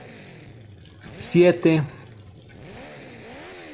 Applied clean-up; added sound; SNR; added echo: none; Accelerating, revving, vroom; 17 dB; none.